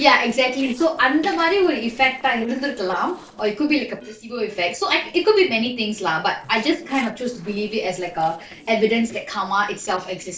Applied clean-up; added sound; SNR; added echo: neural separator model SepFormer DNS4.